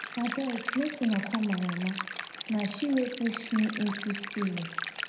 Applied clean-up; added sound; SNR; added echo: none; Stream; 7 dB; reverberation time 0.7 s.